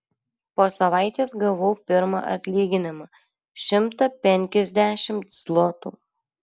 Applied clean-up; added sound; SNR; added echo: none; none; none; none.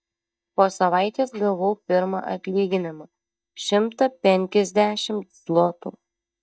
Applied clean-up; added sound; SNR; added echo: neural mask model DeepFilterNet 3.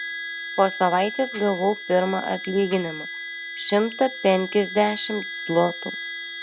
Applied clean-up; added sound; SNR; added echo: none; Tambourine + Harmonica; 7 dB; none.